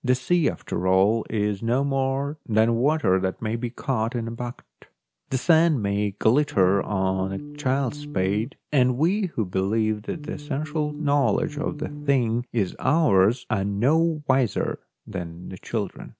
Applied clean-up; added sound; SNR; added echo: none; Organ; 12 dB; none.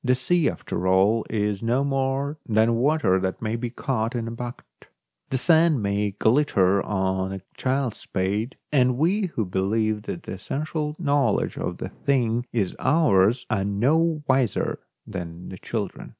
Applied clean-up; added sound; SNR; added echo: none; none; none; none.